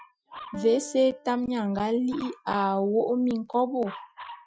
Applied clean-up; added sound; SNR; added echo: classical method Wiener filter.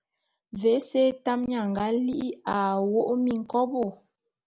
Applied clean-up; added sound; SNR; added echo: none; none; none; none.